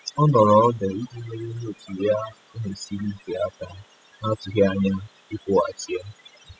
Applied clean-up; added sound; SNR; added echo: classical method spectral subtraction.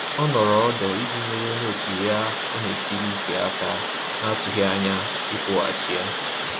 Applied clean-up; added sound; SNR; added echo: none; Water; 1 dB; none.